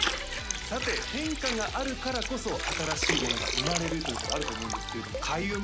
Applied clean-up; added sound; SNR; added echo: none; Water; 1 dB; none.